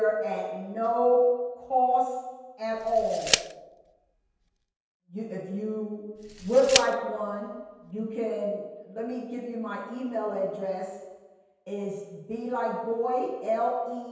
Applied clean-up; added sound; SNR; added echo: none; Tick; 4 dB; reverberation time 1.2 s.